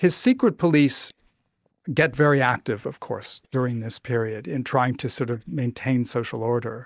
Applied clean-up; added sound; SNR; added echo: neural mask model DeepFilterNet 3.